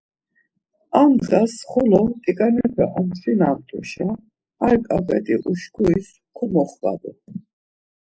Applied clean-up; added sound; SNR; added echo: neural mask model Resemble Enhance denoiser.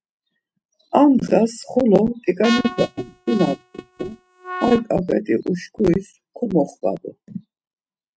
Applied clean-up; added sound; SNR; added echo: neural mask model RNNoise.